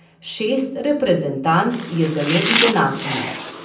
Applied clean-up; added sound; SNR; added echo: none; Domestic sounds, home sounds; 4 dB; reverberation time 0.6 s.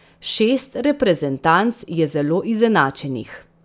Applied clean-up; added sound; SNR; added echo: none; none; none; none.